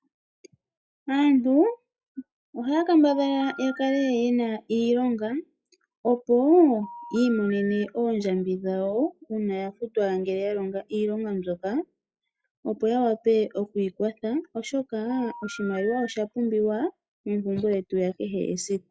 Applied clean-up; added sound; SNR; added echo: classical method log-MMSE.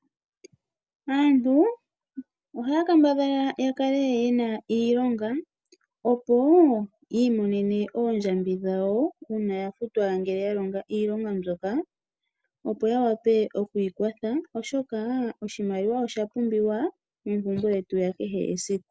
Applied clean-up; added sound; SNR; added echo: none; none; none; none.